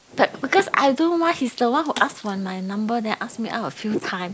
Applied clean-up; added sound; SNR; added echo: neural mask model Resemble Enhance denoiser.